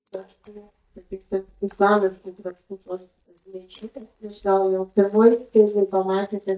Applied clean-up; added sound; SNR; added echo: neural mask model DeepFilterNet 3.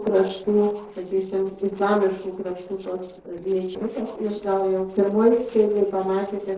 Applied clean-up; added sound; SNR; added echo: neural separator model SepFormer DNS4.